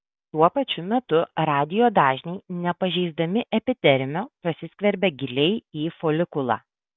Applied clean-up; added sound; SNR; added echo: none; none; none; none.